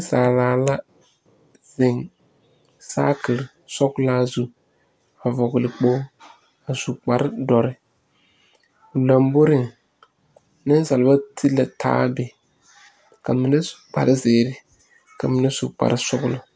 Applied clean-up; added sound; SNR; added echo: none; none; none; none.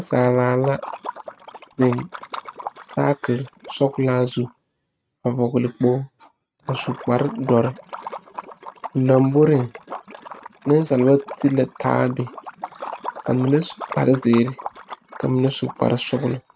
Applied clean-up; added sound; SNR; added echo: neural mask model RNNoise.